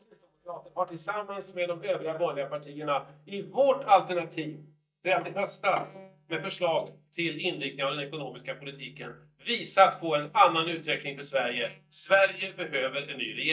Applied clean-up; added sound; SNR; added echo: neural mask model DeepFilterNet 3.